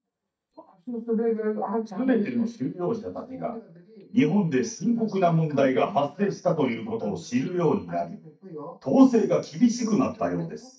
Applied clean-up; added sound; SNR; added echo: neural mask model DeepFilterNet 3.